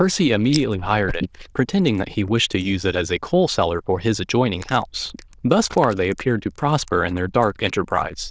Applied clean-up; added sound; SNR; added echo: neural diffusion model UNIVERSE++.